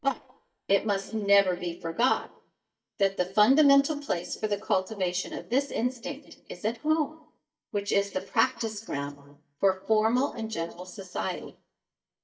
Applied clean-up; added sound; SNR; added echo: neural mask model DeepFilterNet 3.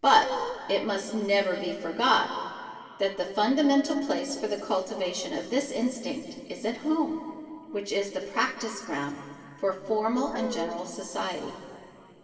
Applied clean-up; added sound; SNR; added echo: none; Dog; 6 dB; reverberation time 2.3 s.